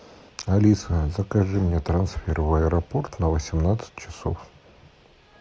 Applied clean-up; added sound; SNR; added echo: none; none; none; none.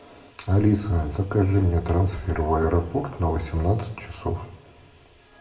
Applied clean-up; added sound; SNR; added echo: none; none; none; reverberation time 0.7 s.